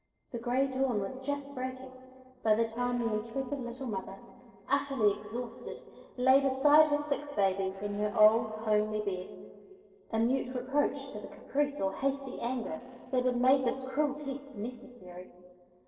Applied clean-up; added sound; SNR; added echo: neural separator model SepFormer DNS4.